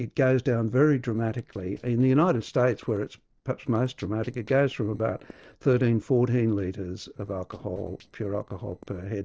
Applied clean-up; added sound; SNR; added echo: neural separator model SepFormer DNS4.